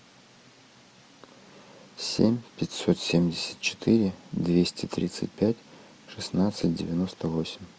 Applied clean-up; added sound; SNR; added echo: none; none; none; none.